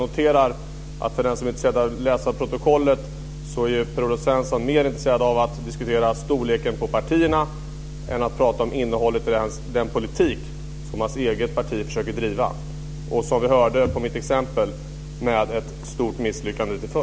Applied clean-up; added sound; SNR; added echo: none; none; none; none.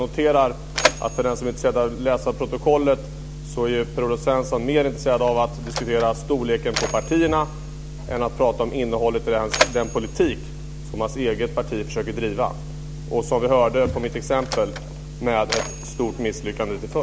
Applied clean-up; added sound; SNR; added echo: none; Mechanisms; 11 dB; none.